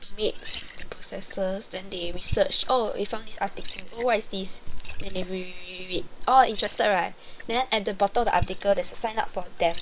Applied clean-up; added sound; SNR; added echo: neural separator model SepFormer WHAM!.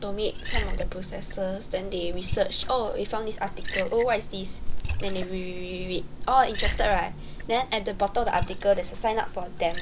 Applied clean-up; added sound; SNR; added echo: none; Liquid; 2 dB; none.